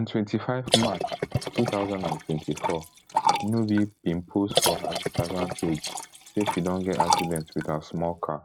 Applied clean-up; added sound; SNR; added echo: neural mask model RNNoise.